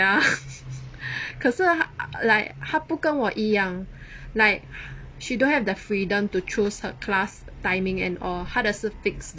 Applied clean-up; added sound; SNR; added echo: none; none; none; none.